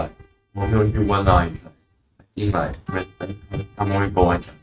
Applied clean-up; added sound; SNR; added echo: neural mask model RNNoise.